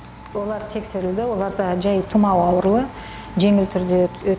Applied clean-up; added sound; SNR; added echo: none; Bass guitar + Domestic sounds, home sounds; 18 dB; none.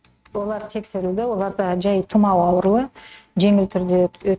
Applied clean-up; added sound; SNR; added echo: neural mask model RNNoise.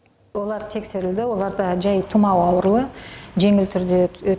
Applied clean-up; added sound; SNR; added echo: none; none; none; none.